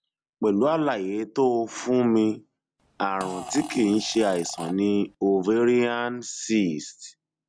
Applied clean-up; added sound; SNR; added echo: none; Fart; 16 dB; none.